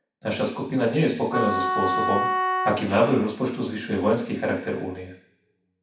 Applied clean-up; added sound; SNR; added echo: none; Wind instrument, woodwind instrument; 1 dB; reverberation time 0.6 s.